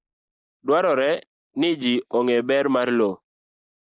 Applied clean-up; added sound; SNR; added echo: neural mask model Resemble Enhance denoiser.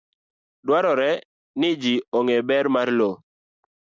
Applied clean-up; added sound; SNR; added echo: none; none; none; none.